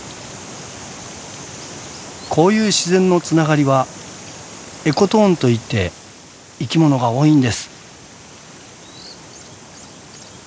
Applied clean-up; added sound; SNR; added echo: none; none; none; none.